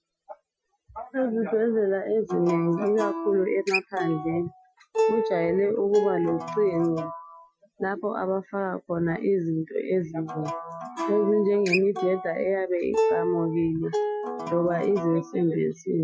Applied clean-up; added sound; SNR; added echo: classical method Wiener filter.